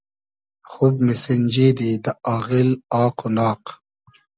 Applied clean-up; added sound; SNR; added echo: none; none; none; none.